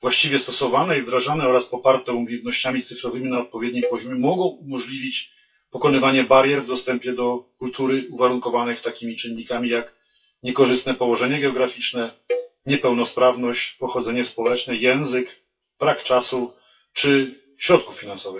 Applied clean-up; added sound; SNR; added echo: classical method WPE with log-MMSE.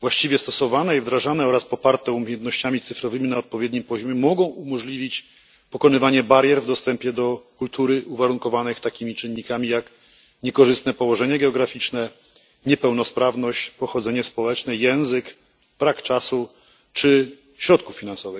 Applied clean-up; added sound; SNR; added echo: none; none; none; none.